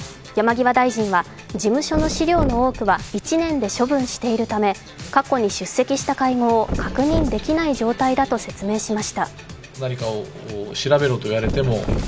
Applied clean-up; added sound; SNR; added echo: none; Thump, thud; 10 dB; none.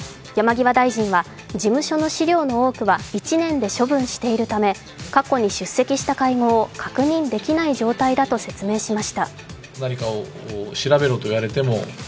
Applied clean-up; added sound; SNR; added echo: none; none; none; none.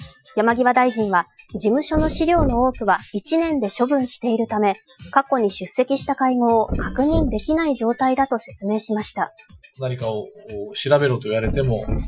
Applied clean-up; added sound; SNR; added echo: classical method Wiener filter.